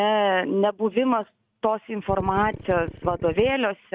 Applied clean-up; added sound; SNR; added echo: neural mask model RNNoise.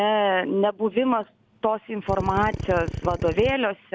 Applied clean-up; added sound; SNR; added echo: none; Drill; 6 dB; none.